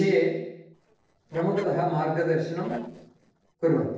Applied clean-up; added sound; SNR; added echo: neural separator model SepFormer DNS4.